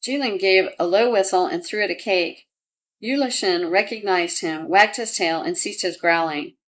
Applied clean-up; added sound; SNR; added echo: neural mask model Resemble Enhance denoiser.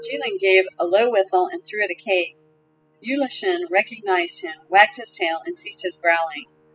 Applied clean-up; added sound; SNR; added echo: classical method spectral subtraction.